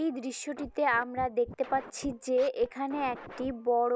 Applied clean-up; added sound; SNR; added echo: none; Scratching (performance technique); 17 dB; none.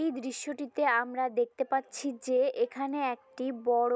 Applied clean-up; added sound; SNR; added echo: none; none; none; none.